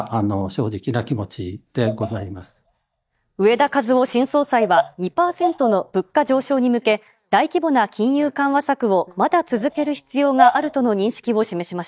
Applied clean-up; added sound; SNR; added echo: neural mask model DeepFilterNet 3.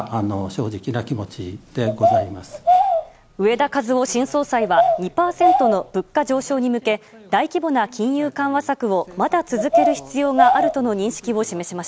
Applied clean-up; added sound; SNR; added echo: none; Bird vocalization, bird call, bird song; -1 dB; none.